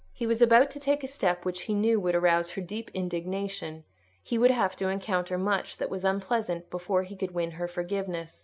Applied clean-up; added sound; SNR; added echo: none; none; none; none.